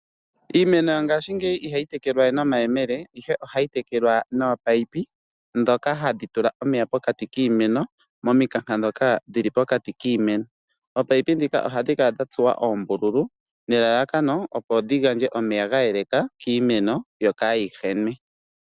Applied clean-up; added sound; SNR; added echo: none; none; none; none.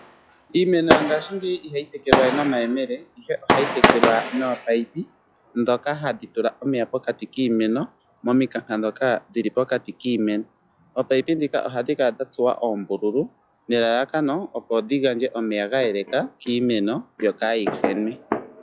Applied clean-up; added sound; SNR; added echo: classical method log-MMSE.